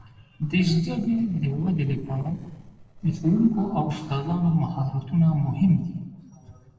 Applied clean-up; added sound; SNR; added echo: neural separator model SepFormer DNS4.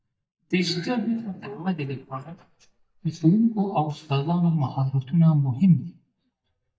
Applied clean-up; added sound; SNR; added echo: neural mask model DeepFilterNet 3.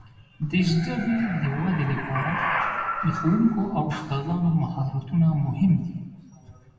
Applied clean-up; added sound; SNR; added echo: none; Animal; 6 dB; reverberation time 1.2 s.